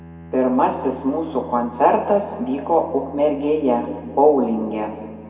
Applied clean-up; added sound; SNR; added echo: none; Bowed string instrument; 19 dB; reverberation time 1.8 s.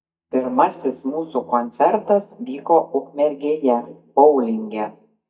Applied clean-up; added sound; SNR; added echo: neural mask model DeepFilterNet 3.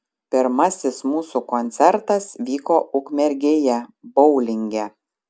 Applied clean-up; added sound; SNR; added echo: none; none; none; none.